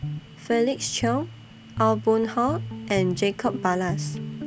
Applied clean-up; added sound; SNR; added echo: none; Guitar; 8 dB; none.